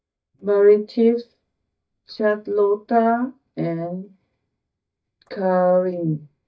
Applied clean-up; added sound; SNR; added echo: neural mask model DeepFilterNet 3.